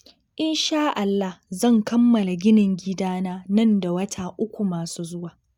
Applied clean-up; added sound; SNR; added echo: none; none; none; none.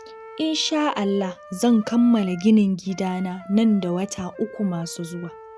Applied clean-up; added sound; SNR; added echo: none; Wind instrument, woodwind instrument; 19 dB; none.